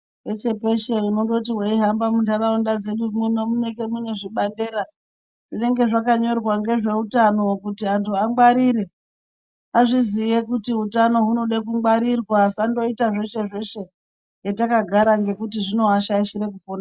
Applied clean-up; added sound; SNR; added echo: neural mask model DeepFilterNet 3.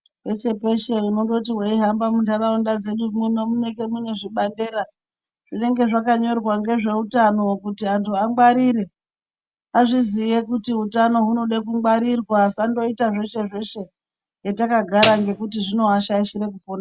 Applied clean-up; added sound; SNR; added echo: none; Snare drum; 8 dB; none.